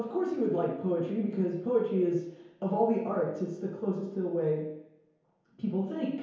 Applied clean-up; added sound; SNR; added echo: none; none; none; reverberation time 1.0 s.